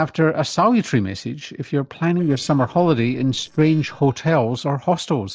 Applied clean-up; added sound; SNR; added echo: neural separator model SepFormer DNS4.